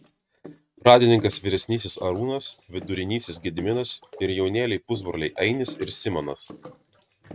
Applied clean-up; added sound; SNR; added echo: neural mask model RNNoise.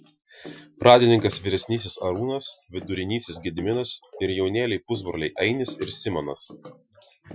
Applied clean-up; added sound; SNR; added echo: classical method Wiener filter.